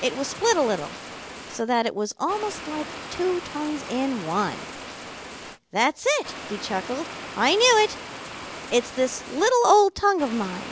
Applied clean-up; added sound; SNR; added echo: none; Water; 13 dB; none.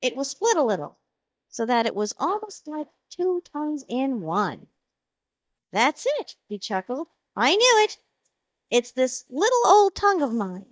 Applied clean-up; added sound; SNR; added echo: neural mask model DeepFilterNet 3.